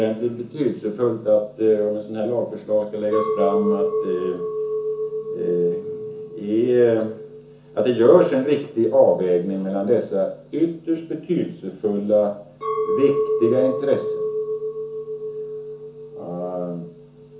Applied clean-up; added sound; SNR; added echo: none; Chink, clink; 7 dB; reverberation time 0.7 s.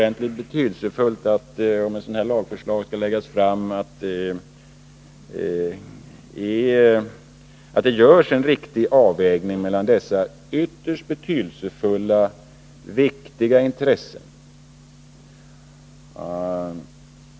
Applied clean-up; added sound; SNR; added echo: none; none; none; none.